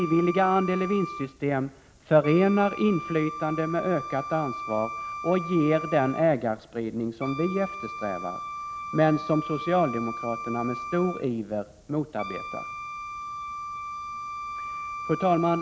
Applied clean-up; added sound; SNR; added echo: none; Wind instrument, woodwind instrument; 9 dB; none.